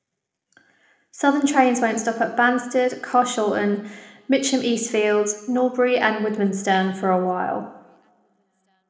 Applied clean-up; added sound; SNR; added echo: none; none; none; reverberation time 0.7 s.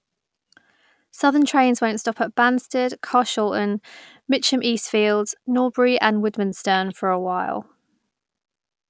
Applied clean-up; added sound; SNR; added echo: none; none; none; none.